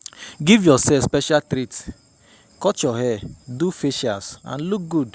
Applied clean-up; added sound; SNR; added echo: none; none; none; none.